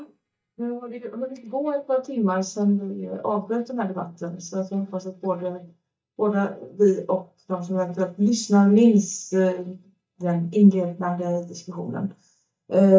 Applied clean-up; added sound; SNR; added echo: neural mask model DeepFilterNet 3.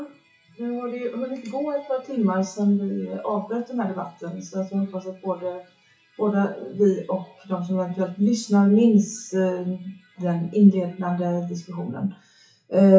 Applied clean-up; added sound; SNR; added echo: classical method WPE with log-MMSE.